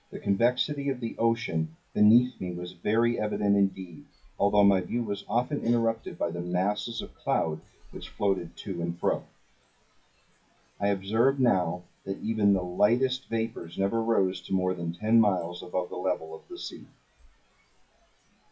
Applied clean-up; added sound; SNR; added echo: classical method WPE with log-MMSE.